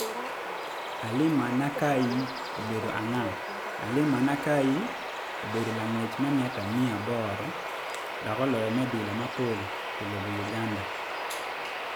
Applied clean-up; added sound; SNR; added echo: none; Bird vocalization, bird call, bird song; 4 dB; none.